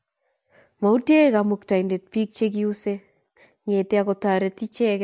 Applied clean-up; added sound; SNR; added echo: none; none; none; none.